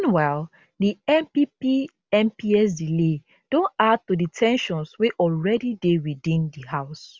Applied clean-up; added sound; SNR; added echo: none; none; none; none.